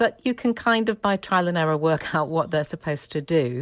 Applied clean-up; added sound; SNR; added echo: none; none; none; none.